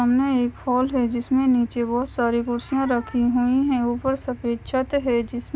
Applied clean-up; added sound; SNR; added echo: none; none; none; none.